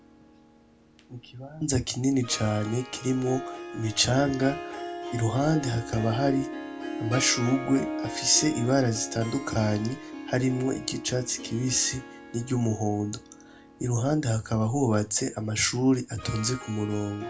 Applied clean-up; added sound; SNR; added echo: none; Harp; 11 dB; reverberation time 0.2 s.